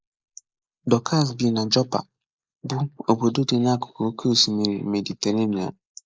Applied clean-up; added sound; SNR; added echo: neural mask model Resemble Enhance denoiser.